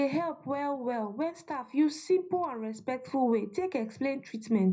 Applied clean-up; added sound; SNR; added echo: none; none; none; reverberation time 0.4 s.